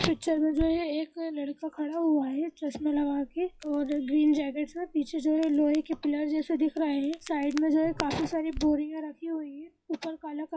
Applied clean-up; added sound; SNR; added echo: classical method WPE with log-MMSE.